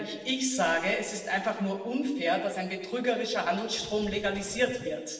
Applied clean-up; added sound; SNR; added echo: none; Scratching (performance technique); 16 dB; reverberation time 1.2 s.